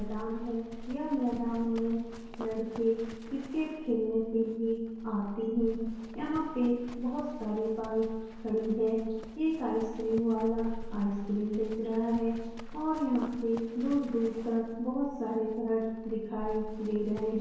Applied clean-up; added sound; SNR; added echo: none; Livestock, farm animals, working animals; 13 dB; reverberation time 1.0 s.